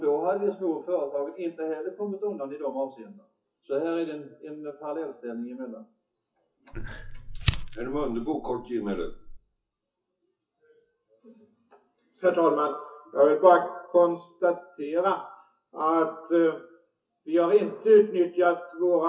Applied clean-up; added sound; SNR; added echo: classical method WPE with log-MMSE.